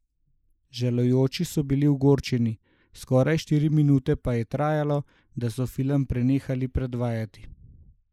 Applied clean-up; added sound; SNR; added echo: neural mask model Resemble Enhance denoiser.